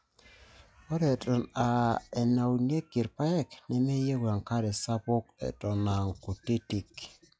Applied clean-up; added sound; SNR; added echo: classical method log-MMSE.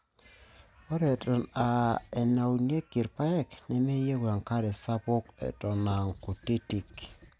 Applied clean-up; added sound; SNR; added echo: none; Writing; 19 dB; none.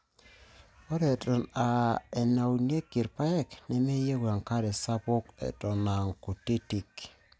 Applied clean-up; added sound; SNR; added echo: none; none; none; none.